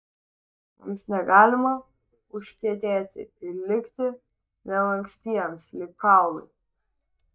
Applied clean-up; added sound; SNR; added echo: neural mask model DeepFilterNet 3.